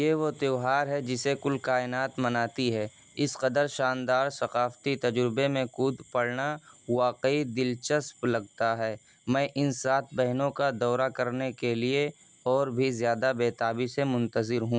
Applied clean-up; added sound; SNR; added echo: none; none; none; none.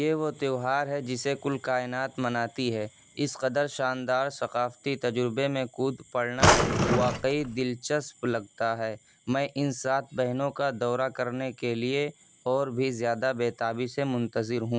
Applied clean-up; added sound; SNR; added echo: none; Drawer open or close; -5 dB; none.